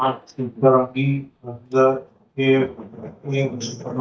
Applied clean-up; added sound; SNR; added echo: neural mask model DeepFilterNet 3.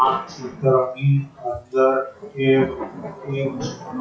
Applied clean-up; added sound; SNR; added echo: classical method WPE with log-MMSE.